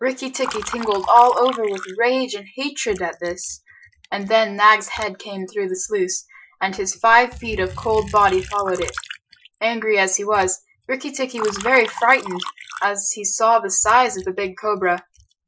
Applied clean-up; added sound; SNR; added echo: classical method Wiener filter.